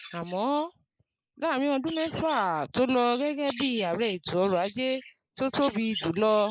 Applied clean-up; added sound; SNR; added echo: neural mask model Resemble Enhance denoiser.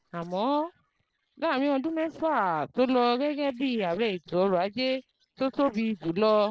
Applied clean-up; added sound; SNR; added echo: neural separator model SepFormer DNS4.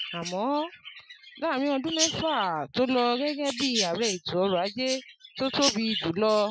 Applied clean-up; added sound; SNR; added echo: classical method Wiener filter.